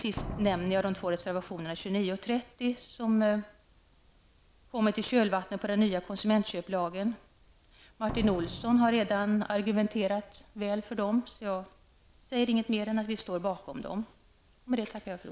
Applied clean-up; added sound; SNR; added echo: none; Slam; 18 dB; none.